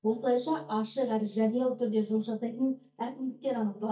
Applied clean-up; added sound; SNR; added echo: neural mask model DeepFilterNet 3.